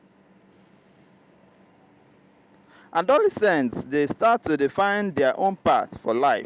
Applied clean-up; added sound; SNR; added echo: none; none; none; none.